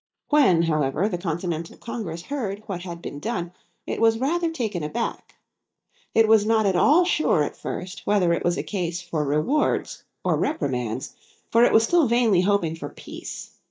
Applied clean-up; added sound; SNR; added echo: neural mask model DeepFilterNet 3.